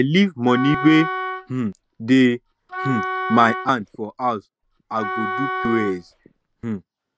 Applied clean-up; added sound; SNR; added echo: none; Wind instrument, woodwind instrument; 7 dB; none.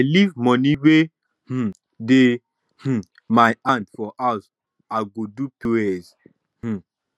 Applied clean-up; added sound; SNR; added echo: none; none; none; none.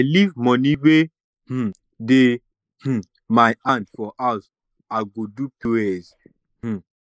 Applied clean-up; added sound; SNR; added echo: neural mask model Resemble Enhance denoiser.